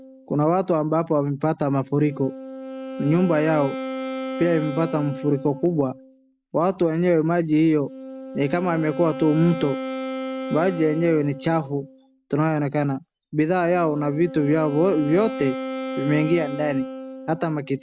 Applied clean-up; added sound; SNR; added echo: none; Wind instrument, woodwind instrument; 11 dB; none.